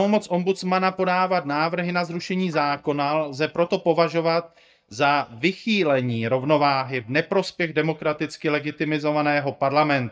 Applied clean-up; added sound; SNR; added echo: neural mask model DeepFilterNet 3.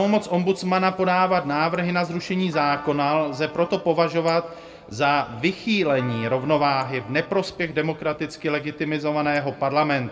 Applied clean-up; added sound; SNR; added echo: none; Trumpet; 18 dB; reverberation time 0.8 s.